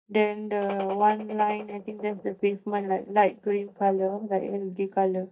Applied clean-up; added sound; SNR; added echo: neural mask model DeepFilterNet 3.